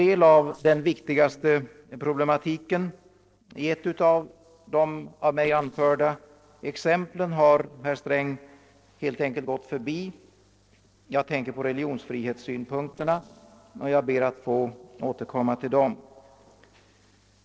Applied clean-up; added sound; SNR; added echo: neural separator model SepFormer DNS4.